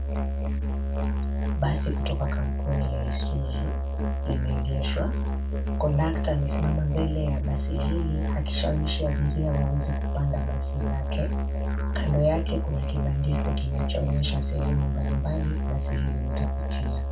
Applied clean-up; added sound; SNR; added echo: none; Musical instrument; -2 dB; reverberation time 0.2 s.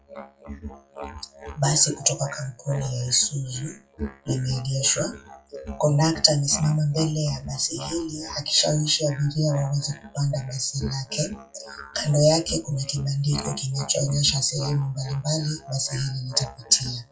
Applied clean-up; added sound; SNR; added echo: classical method WPE with log-MMSE.